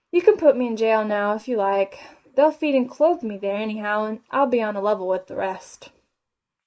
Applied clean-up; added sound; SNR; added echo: neural mask model Resemble Enhance denoiser.